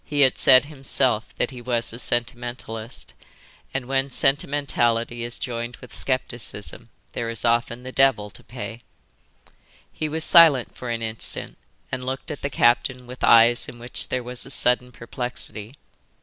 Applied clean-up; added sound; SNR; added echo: none; none; none; none.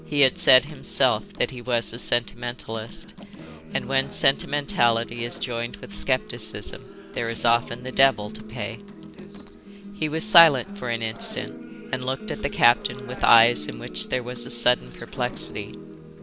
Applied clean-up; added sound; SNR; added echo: none; Acoustic guitar; 14 dB; none.